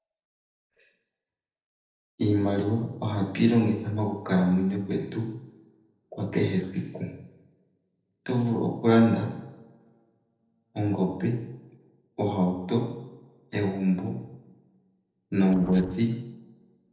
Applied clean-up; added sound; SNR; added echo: neural separator model SepFormer DNS4.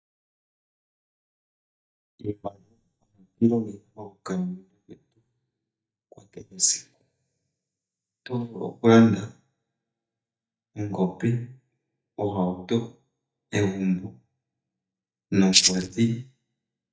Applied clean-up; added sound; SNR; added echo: neural mask model DeepFilterNet 3.